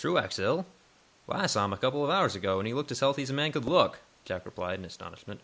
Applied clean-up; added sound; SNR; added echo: none; Percussion; 15 dB; none.